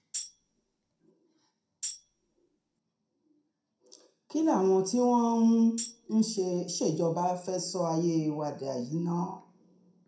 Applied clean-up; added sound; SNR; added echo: none; Tambourine; 13 dB; reverberation time 0.5 s.